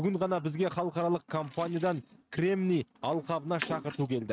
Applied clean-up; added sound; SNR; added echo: neural mask model RNNoise.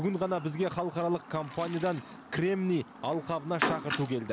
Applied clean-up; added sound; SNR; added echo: none; Chirp, tweet; 9 dB; none.